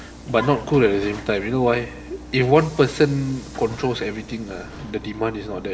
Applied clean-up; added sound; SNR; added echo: none; Vehicle; 15 dB; reverberation time 1.3 s.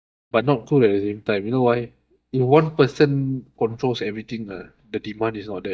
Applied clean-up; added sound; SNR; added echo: neural mask model DeepFilterNet 3.